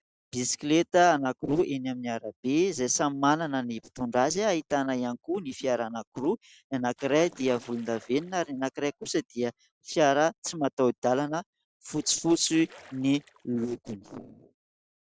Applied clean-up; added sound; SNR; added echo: neural separator model SepFormer DNS4.